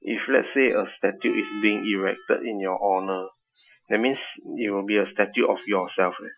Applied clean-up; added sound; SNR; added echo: classical method Wiener filter.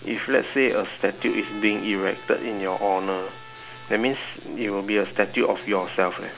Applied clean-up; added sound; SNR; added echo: none; Trumpet; 19 dB; none.